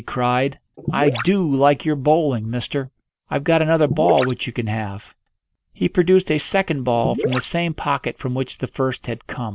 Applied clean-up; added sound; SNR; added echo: neural mask model Resemble Enhance denoiser.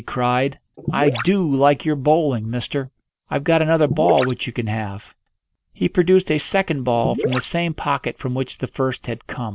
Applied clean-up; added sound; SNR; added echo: none; Gurgling / Liquid; 6 dB; none.